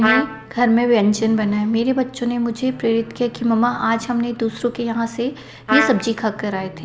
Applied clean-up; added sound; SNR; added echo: none; Trumpet; 4 dB; none.